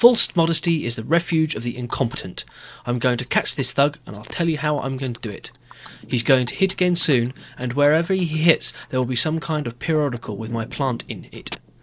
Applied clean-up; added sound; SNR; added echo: neural separator model SepFormer DNS4.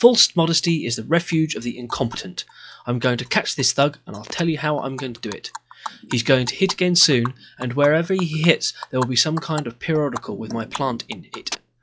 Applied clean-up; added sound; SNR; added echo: classical method log-MMSE.